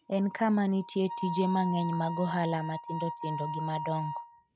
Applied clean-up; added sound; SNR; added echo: neural mask model RNNoise.